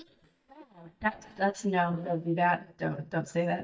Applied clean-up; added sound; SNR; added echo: neural mask model DeepFilterNet 3.